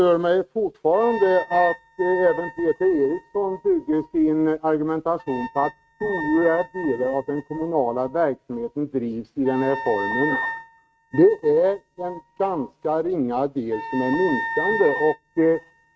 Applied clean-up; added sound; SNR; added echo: neural mask model RNNoise.